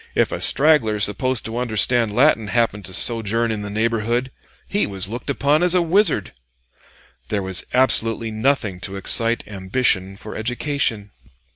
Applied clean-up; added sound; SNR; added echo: none; none; none; none.